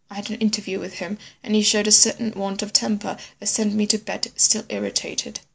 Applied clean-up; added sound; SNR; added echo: none; none; none; none.